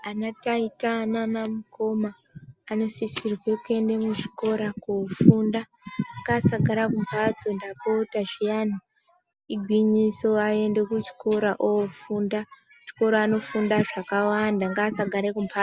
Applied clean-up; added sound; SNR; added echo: none; none; none; none.